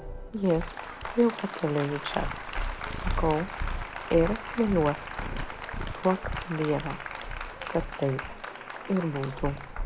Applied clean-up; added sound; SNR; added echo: none; Purr + Applause; 4 dB; none.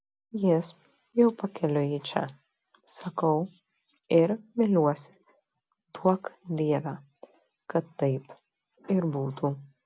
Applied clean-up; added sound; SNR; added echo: none; none; none; none.